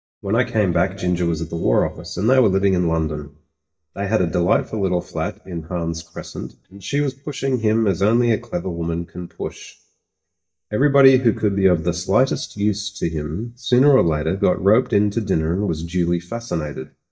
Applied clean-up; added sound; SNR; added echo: neural mask model DeepFilterNet 3.